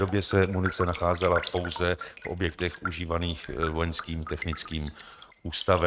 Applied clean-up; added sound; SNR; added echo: neural mask model RNNoise.